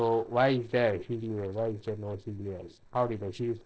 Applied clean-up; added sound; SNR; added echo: neural separator model SepFormer DNS4.